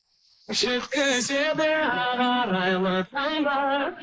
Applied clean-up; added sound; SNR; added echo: neural mask model Resemble Enhance denoiser.